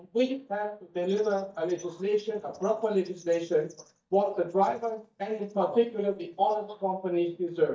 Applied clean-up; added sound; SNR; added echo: neural mask model DeepFilterNet 3.